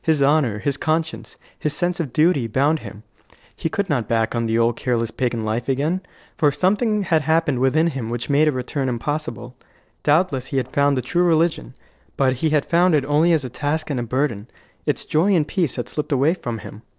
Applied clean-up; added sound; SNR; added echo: neural separator model SepFormer DNS4.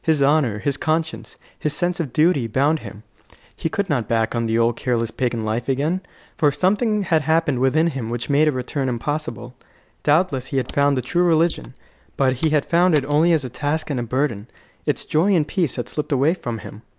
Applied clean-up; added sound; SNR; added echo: neural mask model Resemble Enhance denoiser.